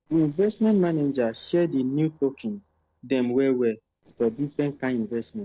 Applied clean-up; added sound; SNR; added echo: neural separator model SepFormer DNS4.